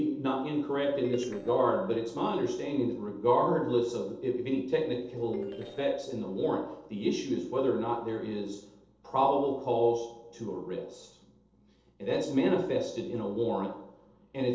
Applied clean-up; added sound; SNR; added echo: neural separator model SepFormer DNS4.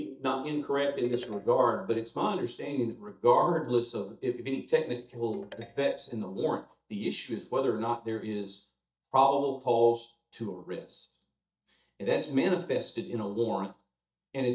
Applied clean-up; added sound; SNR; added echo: neural mask model DeepFilterNet 3.